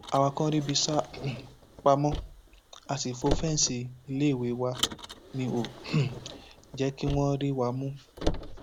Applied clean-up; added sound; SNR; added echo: none; Car; 8 dB; none.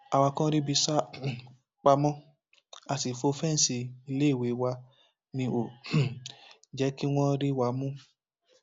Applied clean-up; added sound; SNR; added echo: none; none; none; none.